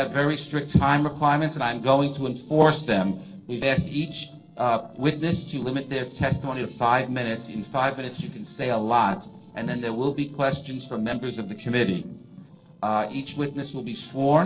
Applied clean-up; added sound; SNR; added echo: neural separator model SepFormer DNS4.